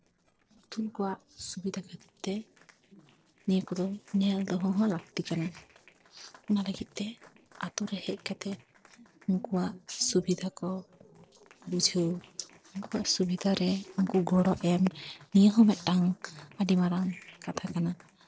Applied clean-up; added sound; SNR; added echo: neural separator model SepFormer DNS4.